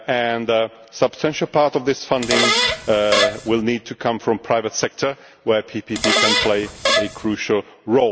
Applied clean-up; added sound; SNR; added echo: none; Fart; -1 dB; none.